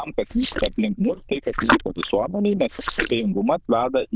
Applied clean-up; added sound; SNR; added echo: neural diffusion model UNIVERSE++.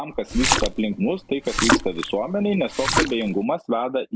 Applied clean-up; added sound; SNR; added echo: none; Splash, splatter; 1 dB; none.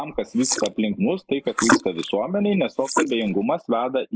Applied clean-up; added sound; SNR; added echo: neural mask model Resemble Enhance denoiser.